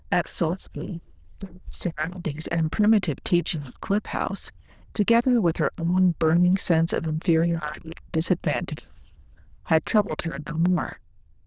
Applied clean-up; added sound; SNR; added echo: neural diffusion model UNIVERSE++.